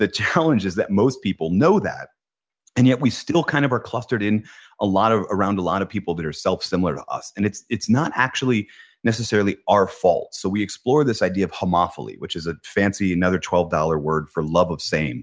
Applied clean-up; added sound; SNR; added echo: none; none; none; none.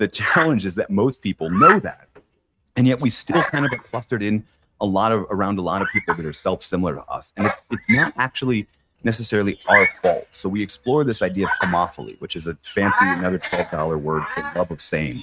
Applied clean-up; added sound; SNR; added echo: neural mask model RNNoise.